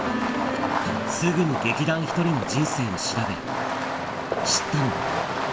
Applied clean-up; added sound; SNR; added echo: none; Fireworks; 2 dB; reverberation time 0.7 s.